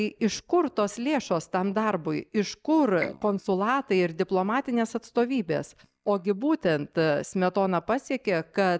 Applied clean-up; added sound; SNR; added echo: neural mask model DeepFilterNet 3.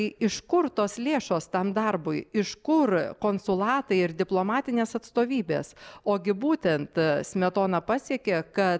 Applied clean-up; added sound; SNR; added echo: none; none; none; none.